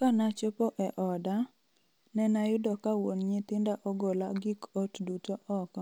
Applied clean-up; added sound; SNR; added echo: none; none; none; none.